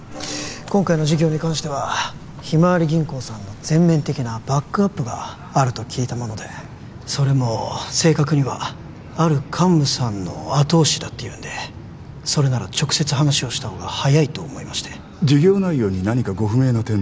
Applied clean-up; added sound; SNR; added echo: none; none; none; none.